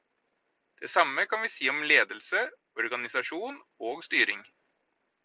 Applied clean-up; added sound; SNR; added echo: none; none; none; none.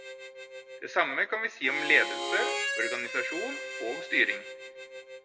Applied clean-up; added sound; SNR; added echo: none; Harmonica; 6 dB; reverberation time 1.0 s.